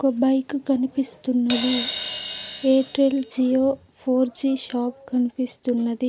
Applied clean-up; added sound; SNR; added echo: none; Crash cymbal; 11 dB; none.